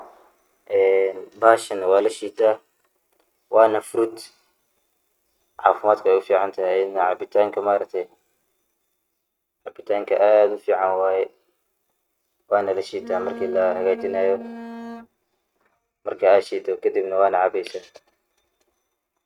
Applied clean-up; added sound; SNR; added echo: neural mask model RNNoise.